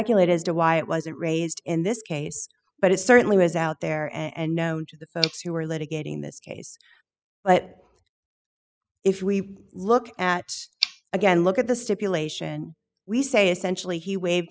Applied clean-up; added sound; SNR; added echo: classical method spectral subtraction.